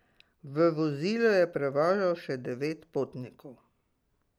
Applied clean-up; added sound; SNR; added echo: none; none; none; none.